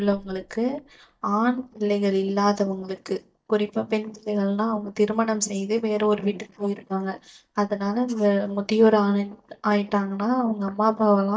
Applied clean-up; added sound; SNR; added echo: neural mask model DeepFilterNet 3.